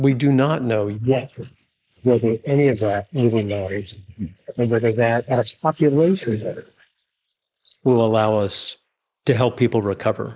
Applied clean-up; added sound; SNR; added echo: neural mask model Resemble Enhance denoiser.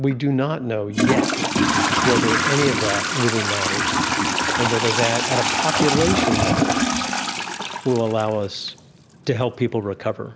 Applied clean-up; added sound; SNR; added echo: none; Trickle, dribble / Toilet flush; -2 dB; none.